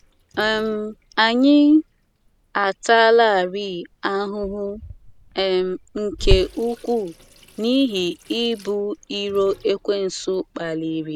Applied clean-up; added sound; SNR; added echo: none; Sink (filling or washing) / Water tap, faucet; 11 dB; none.